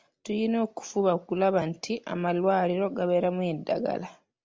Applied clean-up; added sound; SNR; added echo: none; none; none; none.